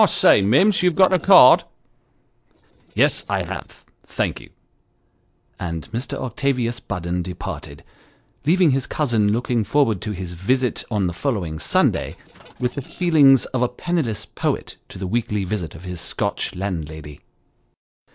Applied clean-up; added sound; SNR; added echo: neural separator model SepFormer DNS4.